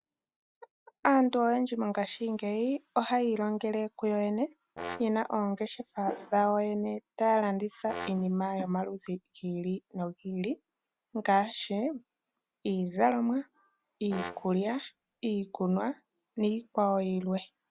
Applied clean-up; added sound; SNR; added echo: none; Brass instrument; 15 dB; none.